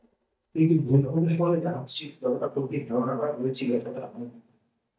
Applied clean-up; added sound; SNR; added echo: neural mask model DeepFilterNet 3.